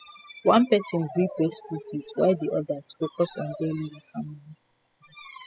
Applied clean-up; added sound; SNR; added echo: classical method spectral subtraction.